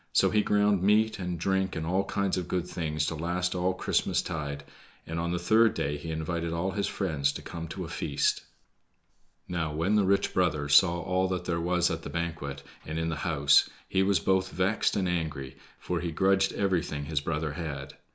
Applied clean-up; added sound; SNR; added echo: none; none; none; none.